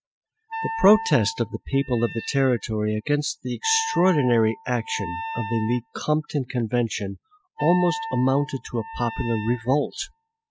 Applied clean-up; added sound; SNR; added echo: classical method spectral subtraction.